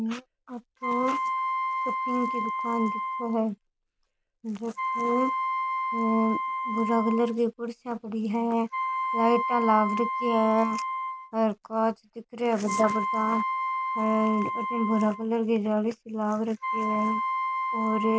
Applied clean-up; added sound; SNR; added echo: none; Wind instrument, woodwind instrument; 3 dB; none.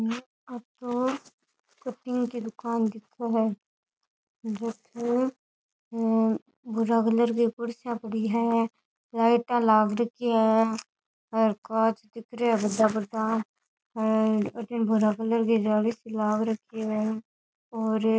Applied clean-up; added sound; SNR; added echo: none; none; none; none.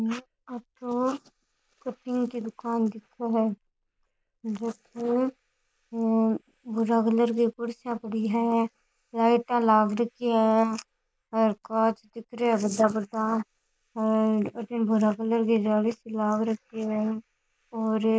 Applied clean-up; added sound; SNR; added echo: neural mask model Resemble Enhance denoiser.